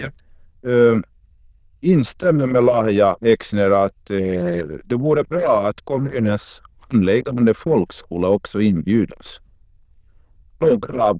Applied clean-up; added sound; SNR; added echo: neural diffusion model UNIVERSE++.